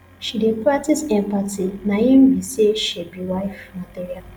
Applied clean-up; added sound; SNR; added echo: none; none; none; none.